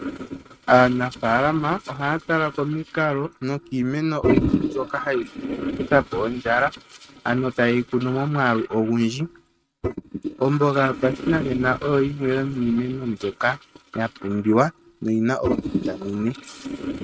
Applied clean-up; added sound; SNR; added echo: neural mask model RNNoise.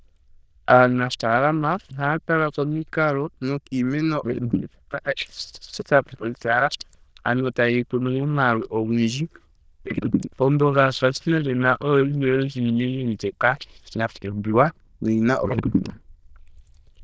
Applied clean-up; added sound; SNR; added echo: neural diffusion model UNIVERSE++.